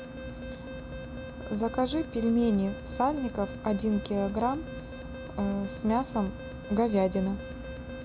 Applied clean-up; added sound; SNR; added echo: none; Alarm; 14 dB; none.